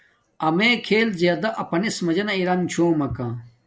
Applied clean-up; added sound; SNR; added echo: none; none; none; none.